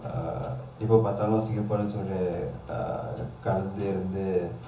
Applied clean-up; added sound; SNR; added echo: none; none; none; reverberation time 0.7 s.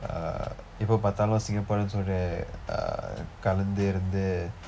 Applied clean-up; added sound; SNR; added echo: none; none; none; none.